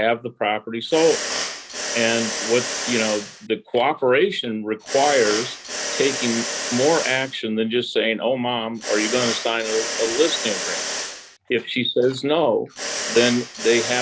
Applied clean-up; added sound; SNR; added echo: none; Mechanisms; 7 dB; none.